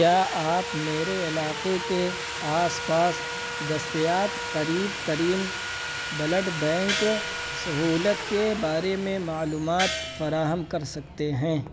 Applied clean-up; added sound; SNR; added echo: none; Gong + Sawing; 6 dB; none.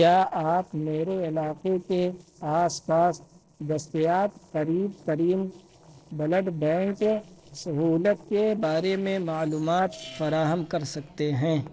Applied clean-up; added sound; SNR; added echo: neural separator model SepFormer DNS4.